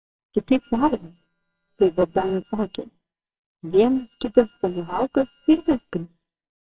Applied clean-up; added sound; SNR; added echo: neural separator model SepFormer WHAMR!.